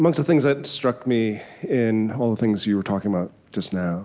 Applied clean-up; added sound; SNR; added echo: none; none; none; none.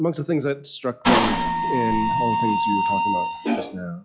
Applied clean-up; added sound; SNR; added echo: classical method log-MMSE.